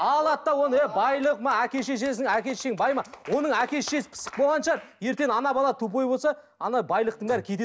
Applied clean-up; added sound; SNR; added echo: none; none; none; none.